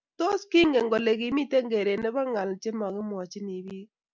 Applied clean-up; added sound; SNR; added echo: none; none; none; none.